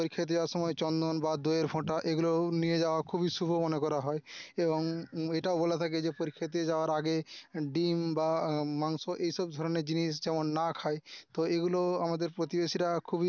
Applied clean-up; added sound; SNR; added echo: none; none; none; none.